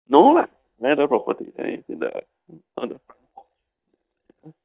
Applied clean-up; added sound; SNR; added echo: neural mask model DeepFilterNet 3.